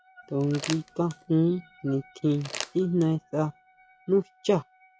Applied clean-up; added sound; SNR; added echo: classical method log-MMSE.